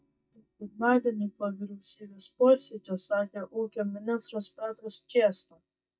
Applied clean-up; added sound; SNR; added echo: neural mask model DeepFilterNet 3.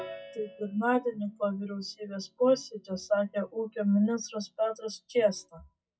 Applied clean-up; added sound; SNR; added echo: classical method WPE with log-MMSE.